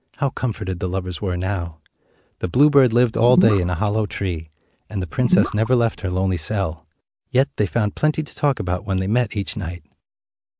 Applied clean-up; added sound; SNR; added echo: none; Gurgling / Liquid; 4 dB; none.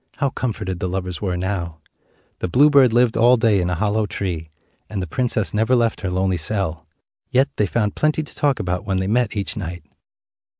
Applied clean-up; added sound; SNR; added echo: none; none; none; none.